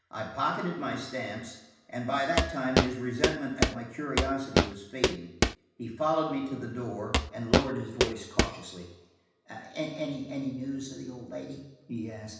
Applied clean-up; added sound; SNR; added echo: none; Walk, footsteps; -5 dB; reverberation time 0.9 s.